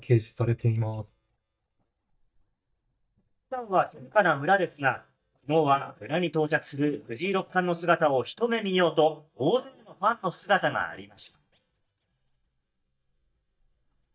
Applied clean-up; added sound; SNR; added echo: neural mask model DeepFilterNet 3.